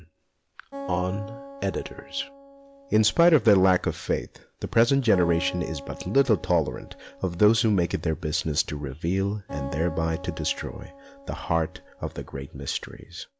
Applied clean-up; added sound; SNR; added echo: none; Acoustic guitar; 16 dB; none.